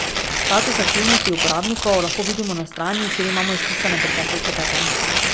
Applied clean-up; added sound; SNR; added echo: none; Tearing; -3 dB; none.